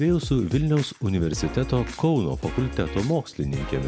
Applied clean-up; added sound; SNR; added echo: none; none; none; none.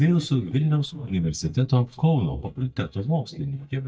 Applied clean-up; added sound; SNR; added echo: neural mask model DeepFilterNet 3.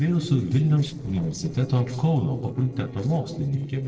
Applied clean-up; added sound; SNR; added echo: neural separator model SepFormer DNS4.